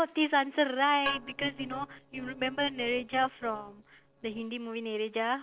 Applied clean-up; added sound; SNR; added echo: neural separator model SepFormer DNS4.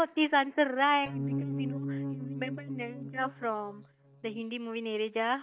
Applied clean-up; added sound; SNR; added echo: neural mask model DeepFilterNet 3.